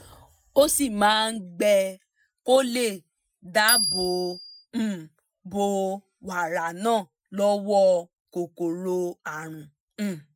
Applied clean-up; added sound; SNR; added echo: classical method Wiener filter.